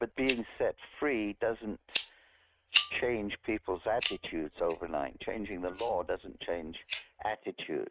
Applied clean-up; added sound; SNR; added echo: neural mask model RNNoise.